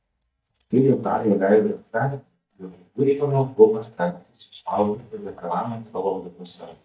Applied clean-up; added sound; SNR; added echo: neural mask model DeepFilterNet 3.